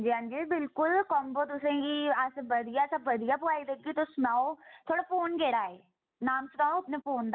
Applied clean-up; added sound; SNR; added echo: none; none; none; none.